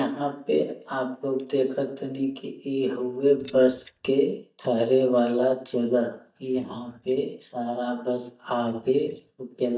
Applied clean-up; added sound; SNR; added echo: neural mask model DeepFilterNet 3.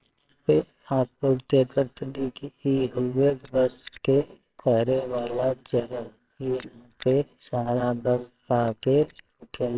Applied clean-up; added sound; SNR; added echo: neural separator model SepFormer WHAMR!.